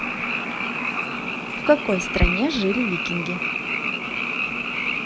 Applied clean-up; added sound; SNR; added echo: none; Frog; 1 dB; none.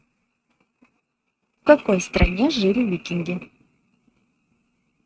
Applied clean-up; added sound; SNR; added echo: neural mask model RNNoise.